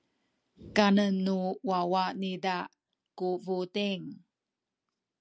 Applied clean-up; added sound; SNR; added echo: none; none; none; none.